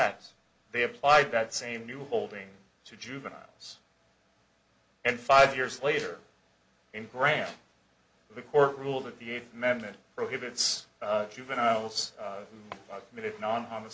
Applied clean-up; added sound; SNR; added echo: none; none; none; none.